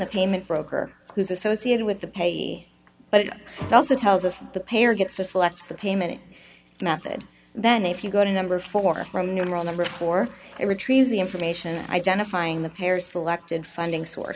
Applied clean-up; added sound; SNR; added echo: none; none; none; none.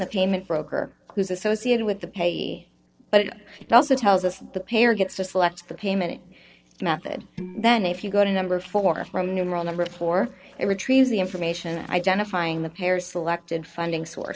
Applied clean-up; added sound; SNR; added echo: neural separator model SepFormer DNS4.